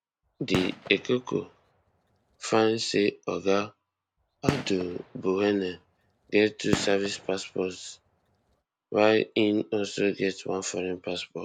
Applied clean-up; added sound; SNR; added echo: none; Gunshot, gunfire; 9 dB; none.